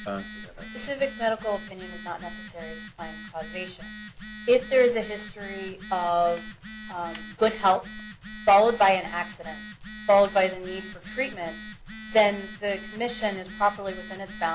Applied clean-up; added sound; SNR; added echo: none; Telephone; 14 dB; none.